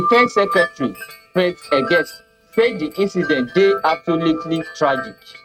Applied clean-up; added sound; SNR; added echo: neural mask model RNNoise.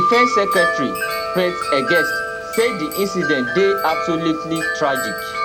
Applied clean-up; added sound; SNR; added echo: none; Wind chime; 0 dB; none.